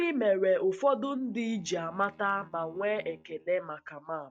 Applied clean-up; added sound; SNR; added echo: neural mask model DeepFilterNet 3.